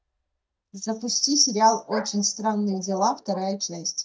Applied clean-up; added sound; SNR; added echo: neural mask model DeepFilterNet 3.